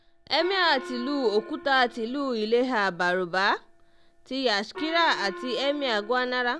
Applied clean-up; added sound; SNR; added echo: none; Gong; 16 dB; none.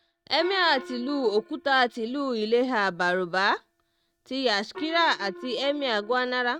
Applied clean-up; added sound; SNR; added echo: neural mask model RNNoise.